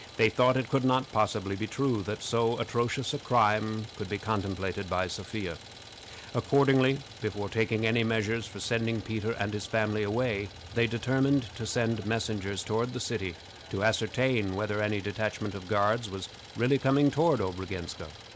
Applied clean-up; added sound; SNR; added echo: none; Idling; 18 dB; none.